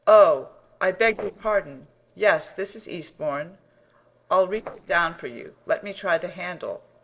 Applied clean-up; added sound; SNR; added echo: neural separator model SepFormer DNS4.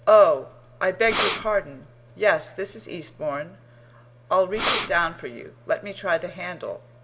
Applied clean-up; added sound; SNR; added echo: none; Breathing; 5 dB; reverberation time 0.6 s.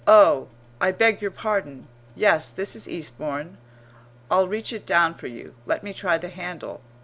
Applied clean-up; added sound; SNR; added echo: none; none; none; none.